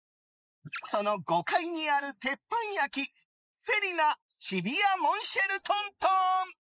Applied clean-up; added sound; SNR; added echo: neural mask model Resemble Enhance denoiser.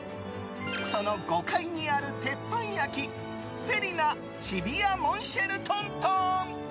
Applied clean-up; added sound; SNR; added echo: none; Piano; 15 dB; none.